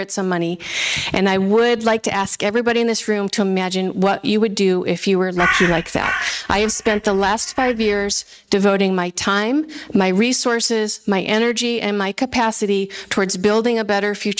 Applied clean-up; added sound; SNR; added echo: neural mask model RNNoise.